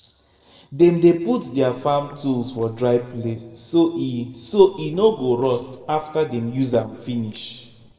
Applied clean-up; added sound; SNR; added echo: neural separator model SepFormer DNS4.